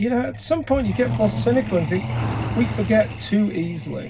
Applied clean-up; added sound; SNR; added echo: none; Truck; 6 dB; reverberation time 0.4 s.